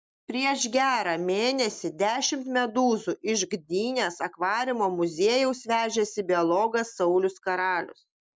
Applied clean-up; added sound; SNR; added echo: none; none; none; none.